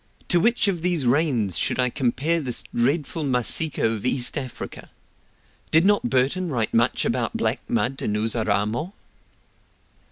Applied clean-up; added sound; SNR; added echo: none; none; none; none.